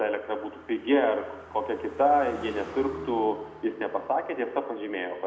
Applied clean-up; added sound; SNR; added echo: none; Car passing by; 19 dB; reverberation time 0.7 s.